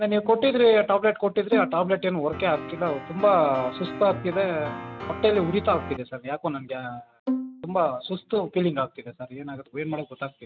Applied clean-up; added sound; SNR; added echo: none; Bowed string instrument + Piano; 9 dB; none.